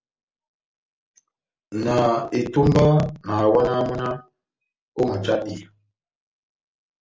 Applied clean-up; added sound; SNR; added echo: none; none; none; none.